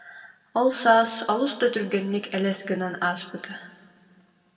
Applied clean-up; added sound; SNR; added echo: none; none; none; reverberation time 1.8 s.